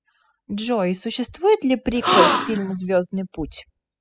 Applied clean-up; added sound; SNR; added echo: classical method spectral subtraction.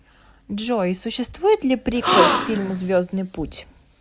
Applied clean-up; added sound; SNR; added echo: none; Gasp; -3 dB; none.